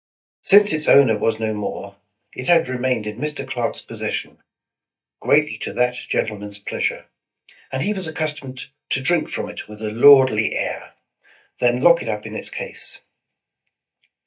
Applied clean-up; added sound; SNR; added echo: neural mask model DeepFilterNet 3.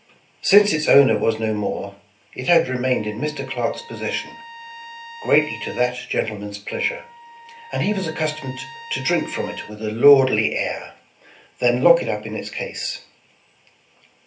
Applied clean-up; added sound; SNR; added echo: none; Trumpet; 17 dB; reverberation time 0.3 s.